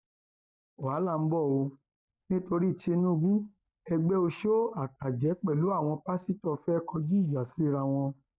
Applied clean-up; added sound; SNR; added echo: neural mask model DeepFilterNet 3.